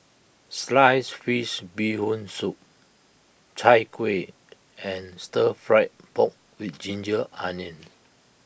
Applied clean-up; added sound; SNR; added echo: none; none; none; none.